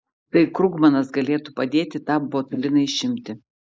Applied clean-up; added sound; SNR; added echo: neural mask model Resemble Enhance denoiser.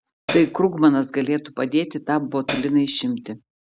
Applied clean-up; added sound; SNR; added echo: none; Hi-hat; 6 dB; none.